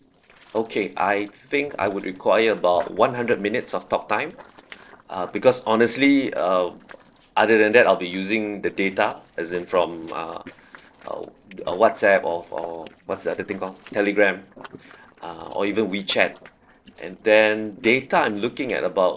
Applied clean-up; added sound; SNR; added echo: neural separator model SepFormer DNS4.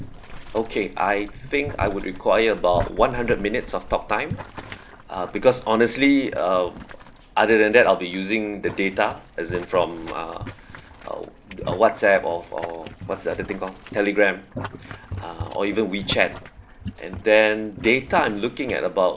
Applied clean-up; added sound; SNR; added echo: none; Boiling; 14 dB; none.